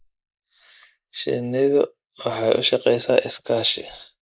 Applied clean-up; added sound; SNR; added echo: neural mask model Resemble Enhance denoiser.